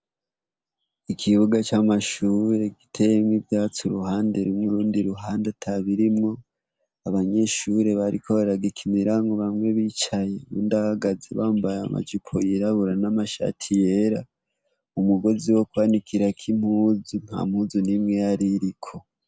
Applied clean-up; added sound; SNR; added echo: none; none; none; none.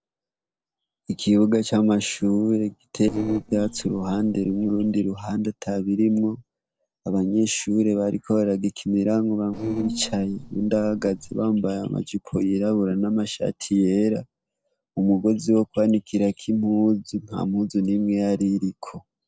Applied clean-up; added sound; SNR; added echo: neural separator model SepFormer DNS4.